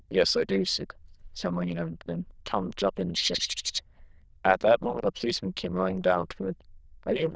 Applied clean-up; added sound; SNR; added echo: neural diffusion model UNIVERSE++.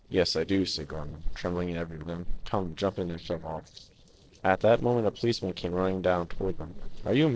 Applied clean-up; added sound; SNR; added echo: neural separator model SepFormer DNS4.